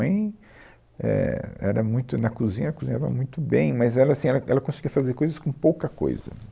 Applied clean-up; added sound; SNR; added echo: none; none; none; none.